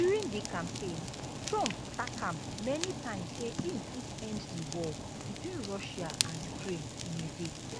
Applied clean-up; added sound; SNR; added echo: none; Fire; 2 dB; none.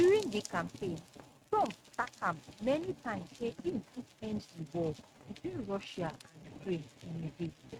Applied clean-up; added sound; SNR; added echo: neural mask model RNNoise.